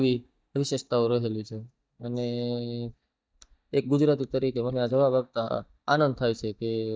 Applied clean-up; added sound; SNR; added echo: neural mask model DeepFilterNet 3.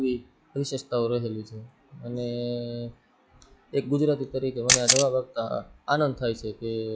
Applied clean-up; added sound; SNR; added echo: classical method log-MMSE.